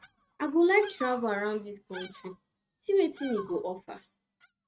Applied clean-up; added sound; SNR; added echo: neural mask model RNNoise.